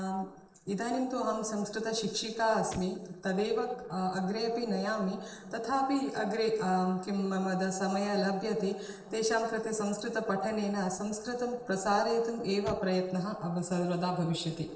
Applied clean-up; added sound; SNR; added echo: neural separator model SepFormer DNS4.